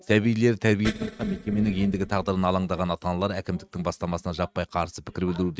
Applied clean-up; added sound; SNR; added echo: neural mask model RNNoise.